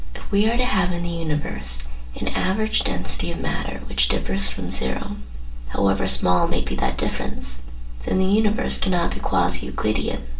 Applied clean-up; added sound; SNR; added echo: none; none; none; reverberation time 0.3 s.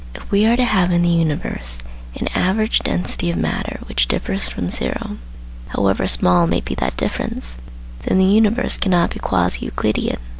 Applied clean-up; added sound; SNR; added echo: none; none; none; none.